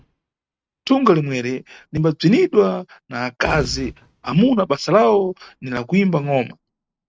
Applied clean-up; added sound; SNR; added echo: neural mask model RNNoise.